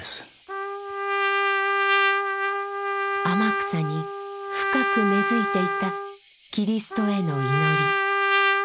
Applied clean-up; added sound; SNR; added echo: none; Trumpet; -4 dB; none.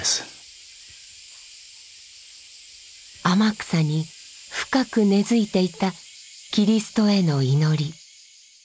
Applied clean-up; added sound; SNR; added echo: none; none; none; none.